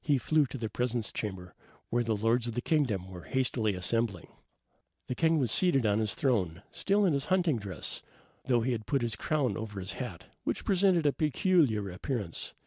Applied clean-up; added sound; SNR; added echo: none; none; none; none.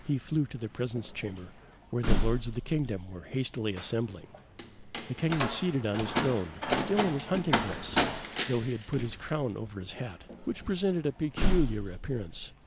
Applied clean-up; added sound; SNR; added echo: none; Slam; 0 dB; none.